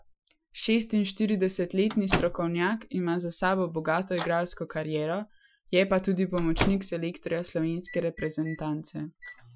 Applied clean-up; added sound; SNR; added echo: classical method Wiener filter.